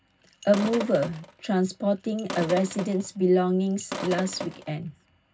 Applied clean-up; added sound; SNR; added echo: none; Sink (filling or washing); 11 dB; reverberation time 0.4 s.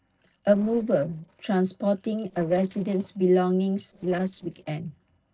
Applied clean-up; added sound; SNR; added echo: neural separator model SepFormer DNS4.